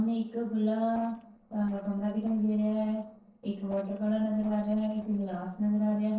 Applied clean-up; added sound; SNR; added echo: neural separator model SepFormer DNS4.